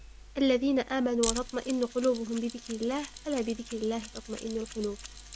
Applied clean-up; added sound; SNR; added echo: none; Mechanisms; 12 dB; none.